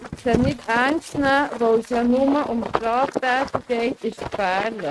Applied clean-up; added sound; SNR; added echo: neural mask model RNNoise.